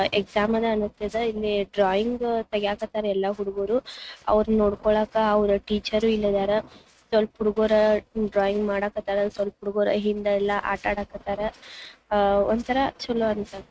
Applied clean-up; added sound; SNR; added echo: neural mask model RNNoise.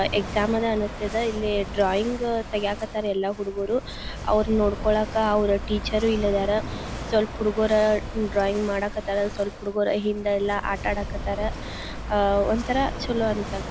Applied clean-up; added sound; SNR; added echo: none; Walk, footsteps / Waves, surf / Wind; 8 dB; none.